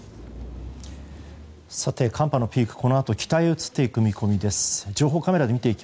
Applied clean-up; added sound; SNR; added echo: none; none; none; none.